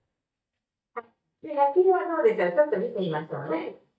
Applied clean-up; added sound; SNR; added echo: neural mask model DeepFilterNet 3.